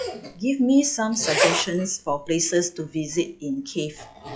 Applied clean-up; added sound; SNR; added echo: classical method log-MMSE.